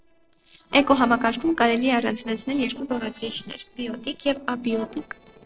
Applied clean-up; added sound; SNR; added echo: neural separator model SepFormer DNS4.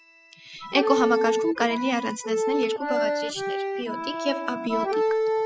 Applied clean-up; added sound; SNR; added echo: classical method spectral subtraction.